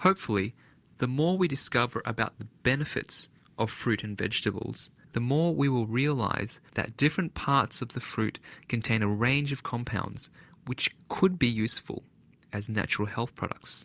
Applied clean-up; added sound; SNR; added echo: none; none; none; none.